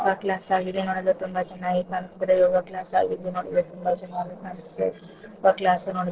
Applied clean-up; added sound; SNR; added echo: neural separator model SepFormer DNS4.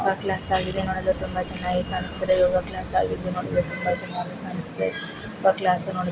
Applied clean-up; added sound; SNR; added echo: none; Bird; 13 dB; none.